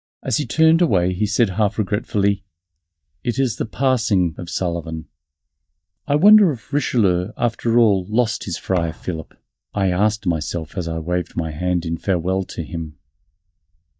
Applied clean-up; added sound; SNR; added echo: neural mask model DeepFilterNet 3.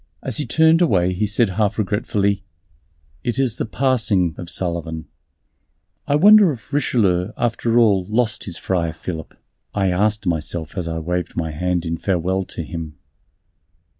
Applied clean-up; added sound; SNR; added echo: neural mask model Resemble Enhance denoiser.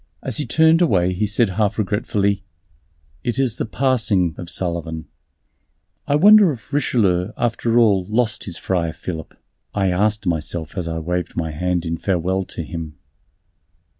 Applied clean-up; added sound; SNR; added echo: none; none; none; none.